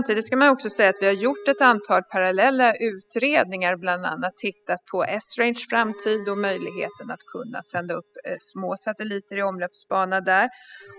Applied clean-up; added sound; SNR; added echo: classical method spectral subtraction.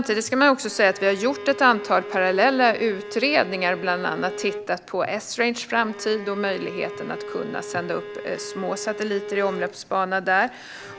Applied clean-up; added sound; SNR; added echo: none; Bowed string instrument; 12 dB; none.